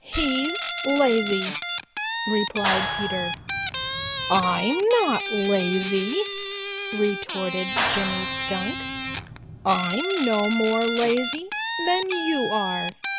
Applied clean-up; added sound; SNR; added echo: none; Clapping + Guitar; 3 dB; none.